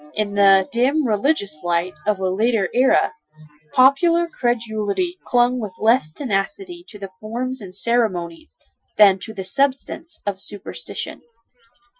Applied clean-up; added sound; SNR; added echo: classical method Wiener filter.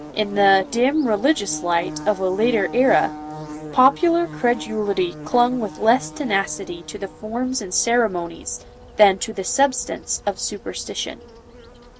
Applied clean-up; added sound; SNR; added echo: none; Buzz / Bird; 15 dB; none.